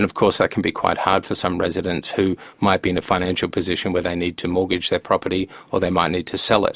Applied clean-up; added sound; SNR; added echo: none; none; none; none.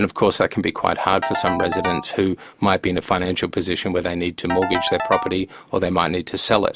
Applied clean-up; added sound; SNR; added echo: none; Ringtone / Keyboard (musical); 7 dB; none.